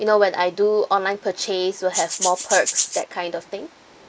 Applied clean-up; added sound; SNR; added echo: neural mask model Resemble Enhance denoiser.